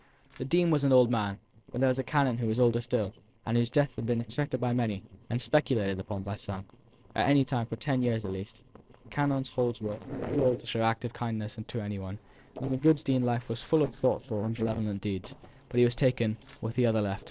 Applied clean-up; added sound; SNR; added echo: neural separator model SepFormer DNS4.